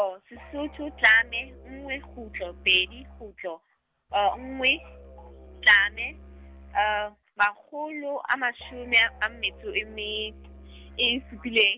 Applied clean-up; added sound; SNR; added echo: none; Musical instrument; 19 dB; none.